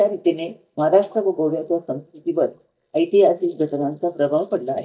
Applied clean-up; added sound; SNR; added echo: neural mask model DeepFilterNet 3.